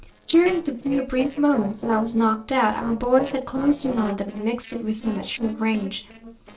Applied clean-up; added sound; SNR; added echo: neural separator model SepFormer DNS4.